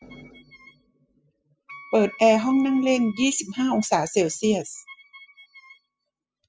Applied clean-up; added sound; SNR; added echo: classical method spectral subtraction.